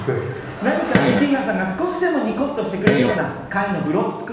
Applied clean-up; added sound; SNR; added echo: none; Fart; 3 dB; reverberation time 1.1 s.